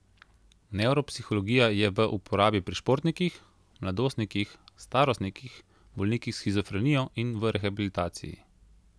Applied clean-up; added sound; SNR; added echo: none; none; none; none.